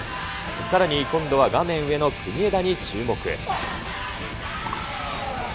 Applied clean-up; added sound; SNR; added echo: none; none; none; none.